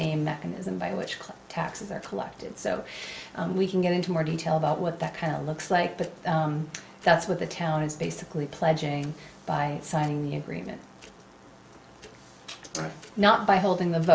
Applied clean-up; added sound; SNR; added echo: none; none; none; none.